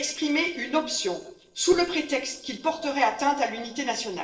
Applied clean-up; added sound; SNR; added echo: neural separator model SepFormer DNS4.